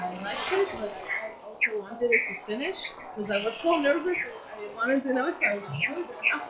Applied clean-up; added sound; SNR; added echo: classical method log-MMSE.